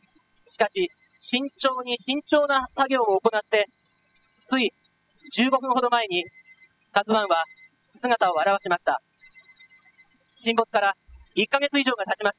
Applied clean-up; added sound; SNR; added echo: classical method spectral subtraction.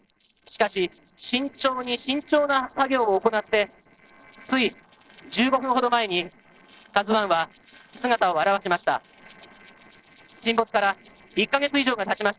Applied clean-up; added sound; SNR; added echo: neural separator model SepFormer DNS4.